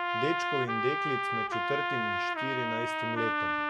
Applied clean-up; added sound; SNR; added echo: none; Trumpet; -5 dB; none.